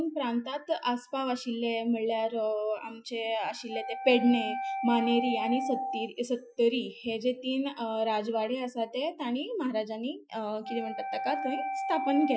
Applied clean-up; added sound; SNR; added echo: classical method Wiener filter.